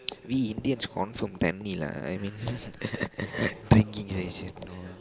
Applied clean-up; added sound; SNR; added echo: none; none; none; none.